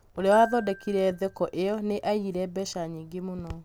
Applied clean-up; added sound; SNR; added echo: none; Glockenspiel; 20 dB; none.